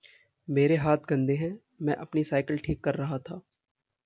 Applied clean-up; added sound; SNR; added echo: none; none; none; none.